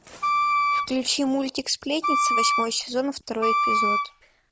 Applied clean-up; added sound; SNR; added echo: none; Wind instrument, woodwind instrument; -3 dB; none.